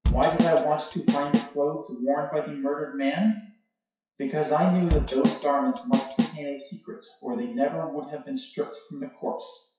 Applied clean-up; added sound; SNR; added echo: classical method WPE with log-MMSE.